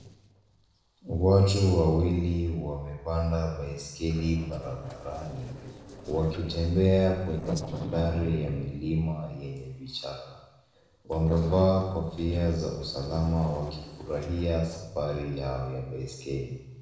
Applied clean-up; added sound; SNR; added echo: neural separator model SepFormer DNS4.